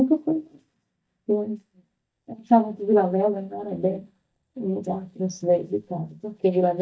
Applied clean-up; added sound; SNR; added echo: neural mask model DeepFilterNet 3.